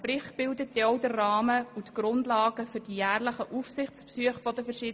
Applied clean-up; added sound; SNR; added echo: none; none; none; none.